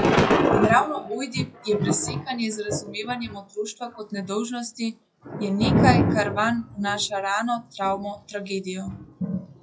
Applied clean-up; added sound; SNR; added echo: classical method log-MMSE.